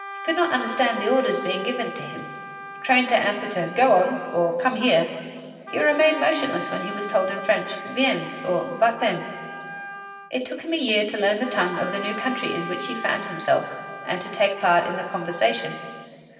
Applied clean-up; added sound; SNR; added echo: none; Wind instrument, woodwind instrument; 12 dB; reverberation time 2.1 s.